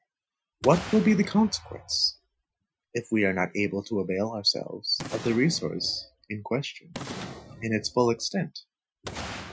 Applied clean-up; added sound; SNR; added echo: classical method Wiener filter.